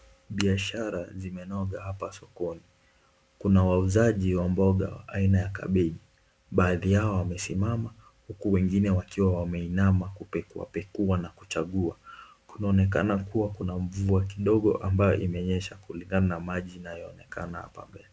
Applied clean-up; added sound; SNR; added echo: none; none; none; none.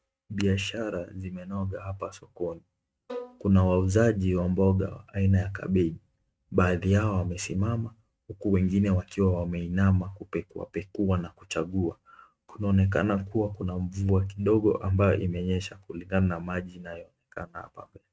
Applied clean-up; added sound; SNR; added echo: neural mask model RNNoise.